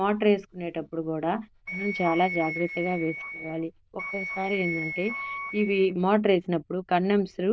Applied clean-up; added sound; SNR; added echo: neural diffusion model UNIVERSE++.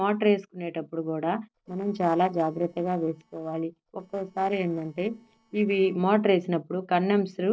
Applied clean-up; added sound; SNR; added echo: neural separator model SepFormer DNS4.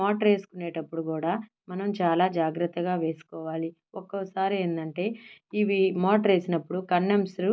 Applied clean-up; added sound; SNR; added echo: none; none; none; none.